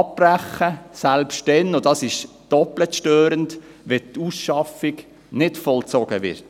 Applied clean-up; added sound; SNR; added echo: none; none; none; none.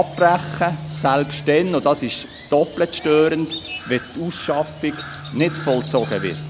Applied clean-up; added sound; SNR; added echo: none; Crow; 11 dB; none.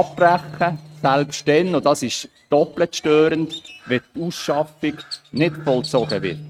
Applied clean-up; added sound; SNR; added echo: neural mask model RNNoise.